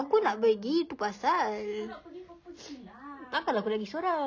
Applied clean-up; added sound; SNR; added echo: none; none; none; none.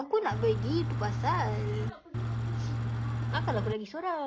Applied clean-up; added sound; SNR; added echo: none; Engine / Truck; -2 dB; none.